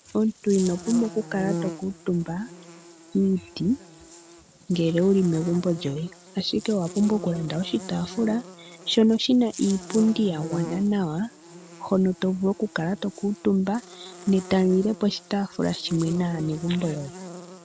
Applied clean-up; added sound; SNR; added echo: none; Buzz; 14 dB; none.